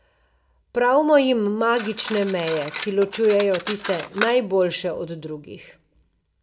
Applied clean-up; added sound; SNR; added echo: none; Cutlery, silverware; 9 dB; reverberation time 0.3 s.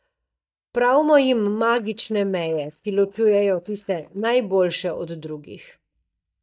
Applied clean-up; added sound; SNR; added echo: neural mask model DeepFilterNet 3.